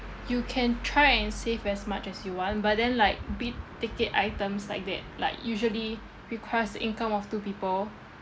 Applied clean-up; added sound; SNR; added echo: none; none; none; none.